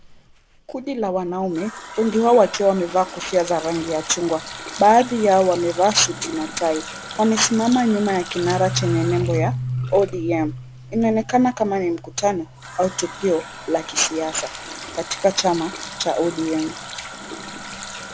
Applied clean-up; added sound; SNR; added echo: none; Water tap, faucet; 15 dB; none.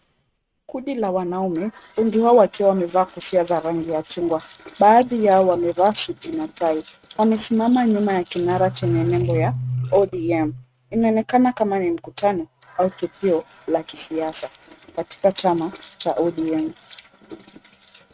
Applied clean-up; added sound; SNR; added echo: neural mask model RNNoise.